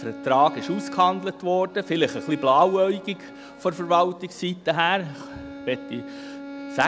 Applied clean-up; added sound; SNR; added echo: none; Bowed string instrument; 14 dB; none.